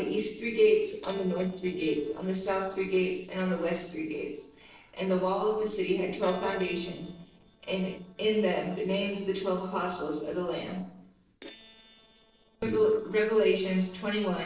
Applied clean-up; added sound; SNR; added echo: neural separator model SepFormer DNS4.